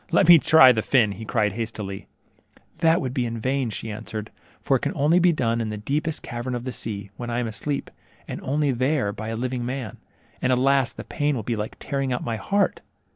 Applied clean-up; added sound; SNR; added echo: none; none; none; none.